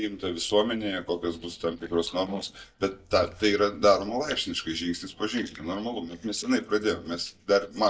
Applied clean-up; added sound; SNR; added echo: neural mask model DeepFilterNet 3.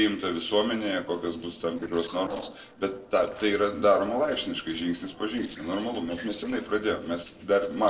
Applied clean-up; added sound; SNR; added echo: neural separator model SepFormer DNS4.